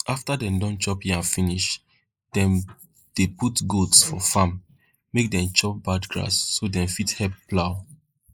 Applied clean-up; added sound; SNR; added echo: neural mask model Resemble Enhance denoiser.